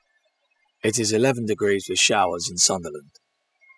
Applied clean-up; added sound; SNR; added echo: classical method spectral subtraction.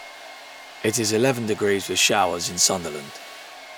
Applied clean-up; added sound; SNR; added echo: none; Domestic sounds, home sounds; 16 dB; none.